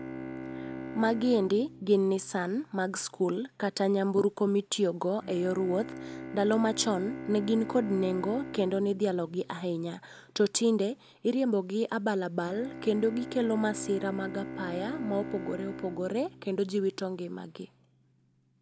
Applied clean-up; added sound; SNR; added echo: none; Bowed string instrument; 13 dB; none.